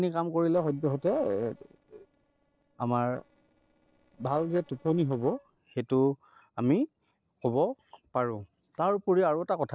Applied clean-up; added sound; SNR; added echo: neural separator model SepFormer DNS4.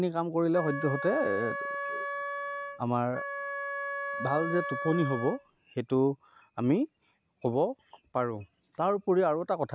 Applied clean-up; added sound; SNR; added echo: none; Wind instrument, woodwind instrument; 5 dB; none.